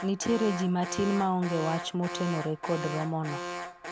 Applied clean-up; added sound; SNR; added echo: none; Alarm; 8 dB; none.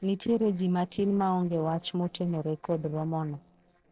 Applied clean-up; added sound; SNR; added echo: neural separator model SepFormer DNS4.